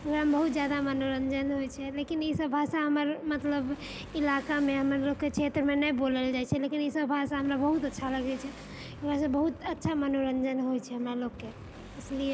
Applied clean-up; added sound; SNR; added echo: none; Motorcycle / Accelerating, revving, vroom; 18 dB; none.